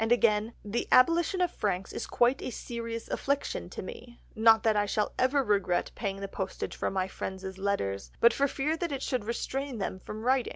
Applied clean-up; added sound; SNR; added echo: none; none; none; none.